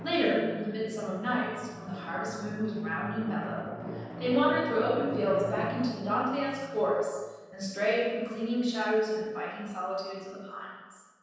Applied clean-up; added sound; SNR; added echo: none; Drum; 12 dB; reverberation time 1.2 s.